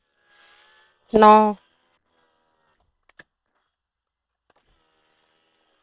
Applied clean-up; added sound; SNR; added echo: neural separator model SepFormer WHAM!.